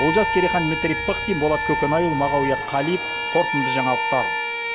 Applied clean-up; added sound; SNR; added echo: none; Wind instrument, woodwind instrument + Bowed string instrument; 2 dB; none.